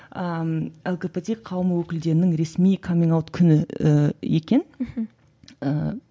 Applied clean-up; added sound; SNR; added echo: none; none; none; none.